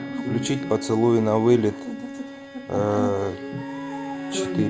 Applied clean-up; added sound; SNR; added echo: none; Bowed string instrument; 10 dB; none.